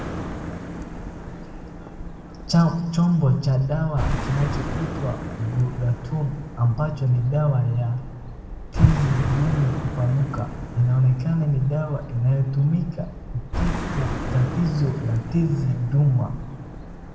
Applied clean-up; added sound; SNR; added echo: none; Car passing by; 8 dB; reverberation time 1.3 s.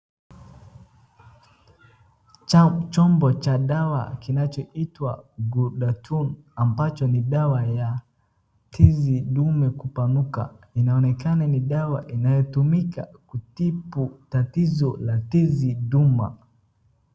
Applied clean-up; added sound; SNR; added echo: none; none; none; none.